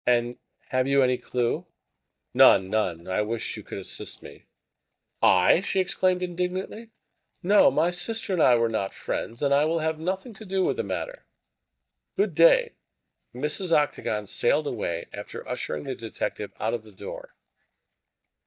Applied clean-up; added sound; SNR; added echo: neural mask model DeepFilterNet 3.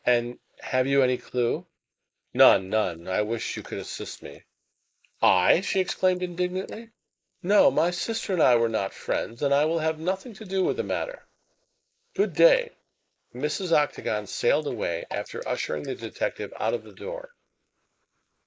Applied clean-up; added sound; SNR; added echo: neural mask model Resemble Enhance denoiser.